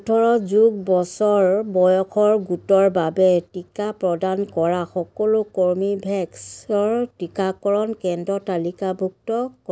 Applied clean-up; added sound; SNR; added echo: none; none; none; none.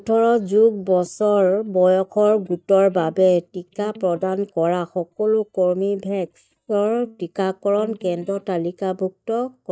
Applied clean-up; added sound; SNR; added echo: neural mask model DeepFilterNet 3.